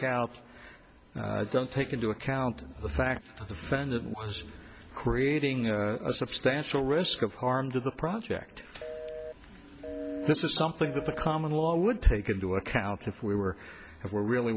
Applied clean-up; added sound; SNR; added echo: none; Telephone; 11 dB; none.